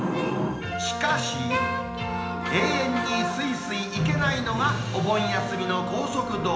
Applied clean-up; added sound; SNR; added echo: none; Wind instrument, woodwind instrument; 10 dB; reverberation time 0.9 s.